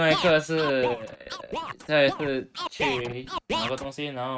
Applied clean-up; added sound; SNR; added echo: neural mask model RNNoise.